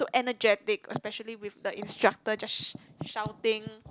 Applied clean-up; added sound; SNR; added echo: none; none; none; none.